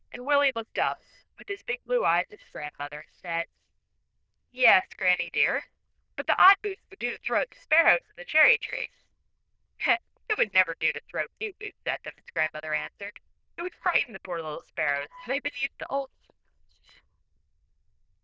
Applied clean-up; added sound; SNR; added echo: neural diffusion model UNIVERSE++.